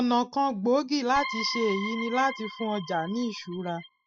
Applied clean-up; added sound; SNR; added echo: classical method spectral subtraction.